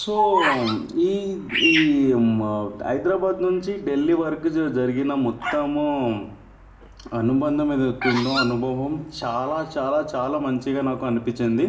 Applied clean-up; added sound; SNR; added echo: none; Bird vocalization, bird call, bird song; 8 dB; reverberation time 0.9 s.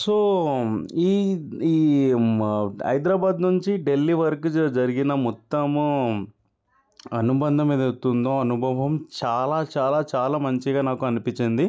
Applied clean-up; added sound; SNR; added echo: none; none; none; none.